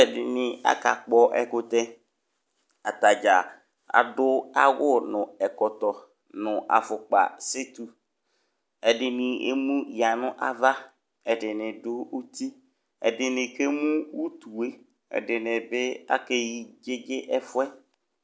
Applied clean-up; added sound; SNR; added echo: none; none; none; none.